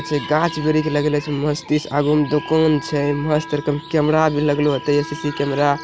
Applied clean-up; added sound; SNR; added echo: none; Wind instrument, woodwind instrument; 16 dB; none.